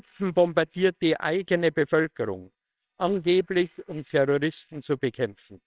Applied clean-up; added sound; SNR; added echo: neural separator model SepFormer WHAMR!.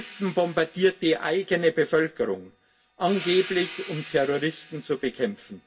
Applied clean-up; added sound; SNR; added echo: none; Hi-hat; 18 dB; reverberation time 0.1 s.